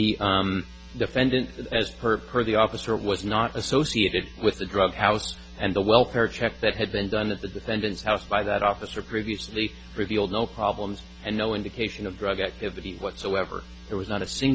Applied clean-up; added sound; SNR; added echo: none; none; none; none.